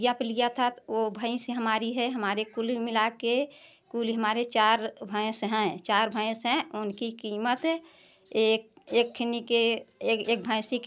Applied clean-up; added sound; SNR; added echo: none; none; none; none.